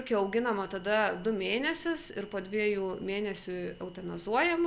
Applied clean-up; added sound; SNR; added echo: none; none; none; none.